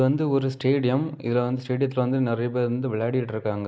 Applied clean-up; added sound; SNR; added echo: neural mask model Resemble Enhance denoiser.